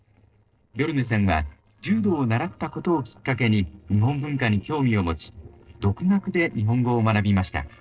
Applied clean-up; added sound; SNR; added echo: neural separator model SepFormer DNS4.